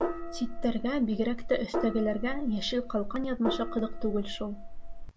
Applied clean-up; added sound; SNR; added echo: none; Gong; 3 dB; none.